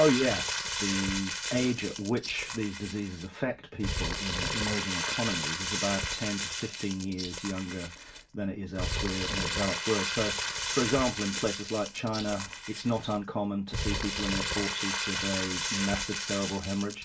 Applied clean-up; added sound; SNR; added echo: none; Crumpling, crinkling; 2 dB; reverberation time 0.2 s.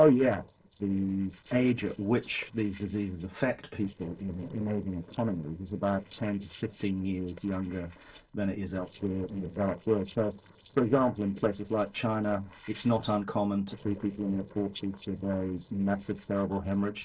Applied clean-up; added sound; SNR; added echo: neural separator model SepFormer DNS4.